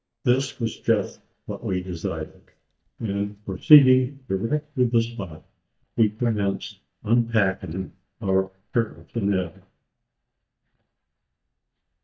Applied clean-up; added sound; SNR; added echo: neural mask model DeepFilterNet 3.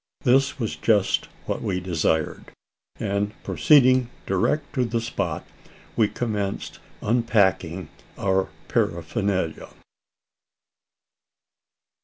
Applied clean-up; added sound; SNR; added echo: none; none; none; none.